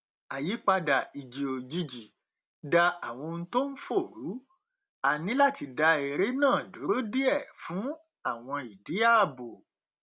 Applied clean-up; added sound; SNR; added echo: none; none; none; none.